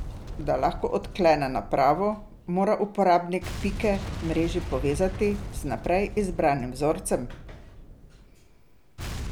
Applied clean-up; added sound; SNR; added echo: none; Boom; 10 dB; none.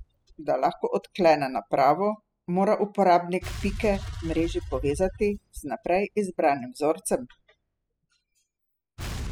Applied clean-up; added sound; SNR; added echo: classical method spectral subtraction.